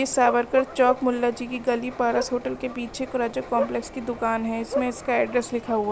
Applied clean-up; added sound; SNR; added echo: none; Bark; 10 dB; none.